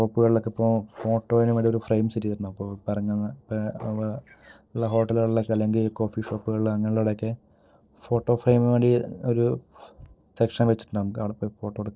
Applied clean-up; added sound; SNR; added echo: neural separator model SepFormer DNS4.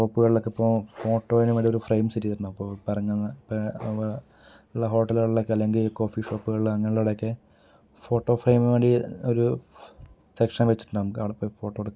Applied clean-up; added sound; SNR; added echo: none; none; none; none.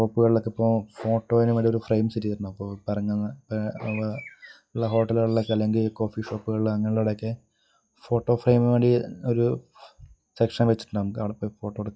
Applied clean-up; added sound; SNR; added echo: classical method log-MMSE.